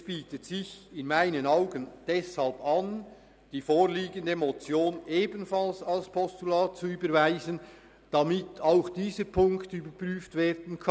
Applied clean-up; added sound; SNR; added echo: none; none; none; none.